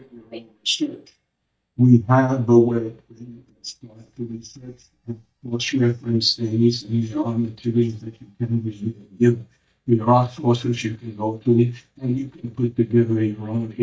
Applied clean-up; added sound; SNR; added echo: neural mask model DeepFilterNet 3.